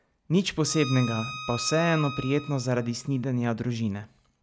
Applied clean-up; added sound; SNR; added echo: none; Bowed string instrument; 12 dB; none.